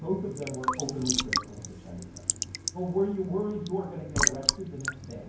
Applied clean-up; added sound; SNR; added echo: none; Raindrop / Drip / Trickle, dribble; -1 dB; reverberation time 0.9 s.